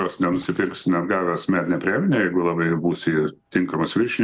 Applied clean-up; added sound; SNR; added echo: neural separator model SepFormer DNS4.